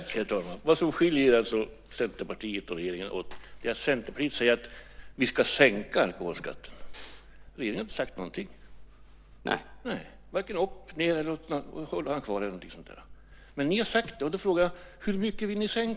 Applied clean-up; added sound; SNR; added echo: none; none; none; none.